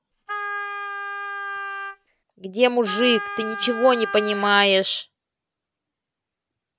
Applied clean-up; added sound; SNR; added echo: none; Wind instrument, woodwind instrument; 7 dB; none.